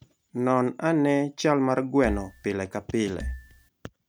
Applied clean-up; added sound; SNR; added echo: none; Marimba, xylophone; 9 dB; none.